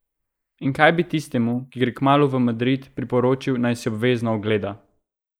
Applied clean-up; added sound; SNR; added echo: neural mask model Resemble Enhance denoiser.